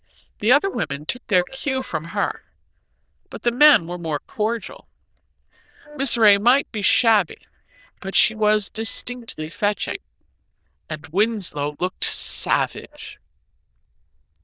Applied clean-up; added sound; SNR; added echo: neural diffusion model UNIVERSE++.